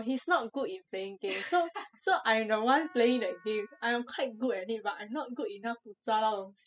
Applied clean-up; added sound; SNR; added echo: classical method spectral subtraction.